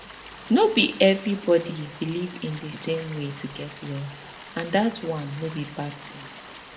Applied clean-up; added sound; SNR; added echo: none; Stream; 15 dB; reverberation time 0.6 s.